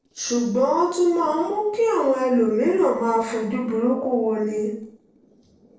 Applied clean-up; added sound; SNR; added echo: neural separator model SepFormer DNS4.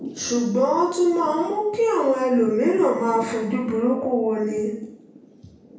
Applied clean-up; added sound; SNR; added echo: none; Thunder / Rain; 18 dB; reverberation time 0.6 s.